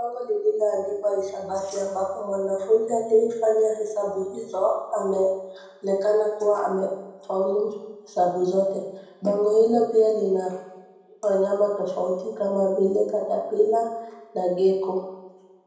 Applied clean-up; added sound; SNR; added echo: none; none; none; reverberation time 0.8 s.